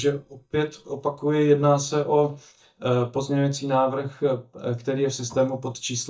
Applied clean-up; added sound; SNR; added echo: neural mask model DeepFilterNet 3.